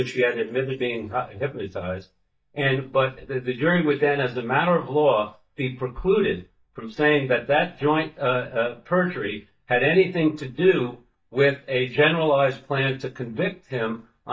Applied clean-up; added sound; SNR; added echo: neural mask model DeepFilterNet 3.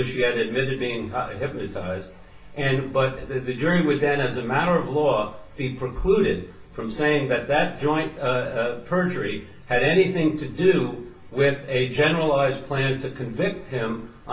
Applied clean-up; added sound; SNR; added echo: none; Tambourine; 14 dB; reverberation time 0.3 s.